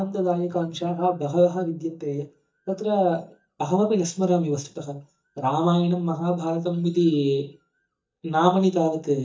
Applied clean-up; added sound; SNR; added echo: neural mask model DeepFilterNet 3.